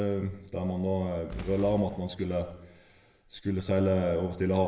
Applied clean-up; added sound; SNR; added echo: none; Boom; 17 dB; reverberation time 0.8 s.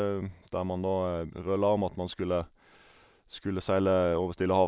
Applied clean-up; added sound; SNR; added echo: none; none; none; none.